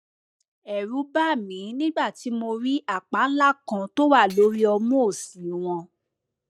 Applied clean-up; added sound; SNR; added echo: neural mask model DeepFilterNet 3.